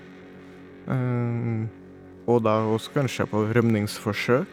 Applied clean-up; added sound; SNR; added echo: none; Electric guitar; 19 dB; none.